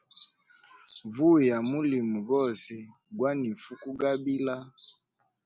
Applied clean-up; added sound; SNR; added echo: none; none; none; none.